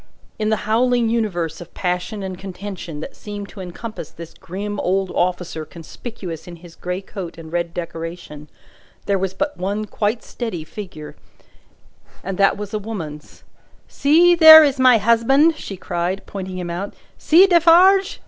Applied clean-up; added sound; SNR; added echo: none; none; none; none.